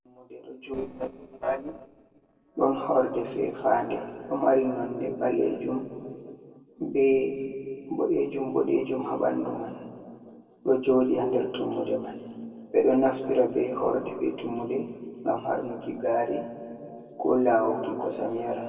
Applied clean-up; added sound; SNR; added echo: neural separator model SepFormer DNS4.